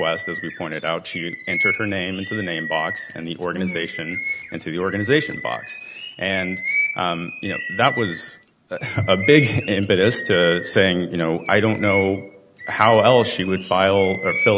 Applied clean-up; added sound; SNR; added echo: none; Bird vocalization, bird call, bird song; 8 dB; none.